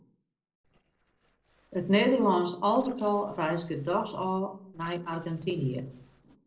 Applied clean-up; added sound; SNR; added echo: neural separator model SepFormer DNS4.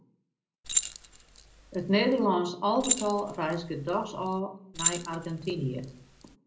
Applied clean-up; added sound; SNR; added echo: none; Keys jangling; 4 dB; reverberation time 0.5 s.